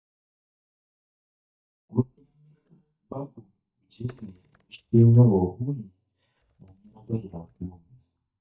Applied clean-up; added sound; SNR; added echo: neural mask model DeepFilterNet 3.